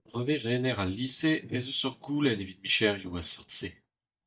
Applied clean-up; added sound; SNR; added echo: neural mask model DeepFilterNet 3.